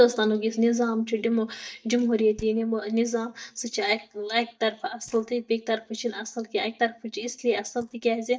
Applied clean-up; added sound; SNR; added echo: neural mask model DeepFilterNet 3.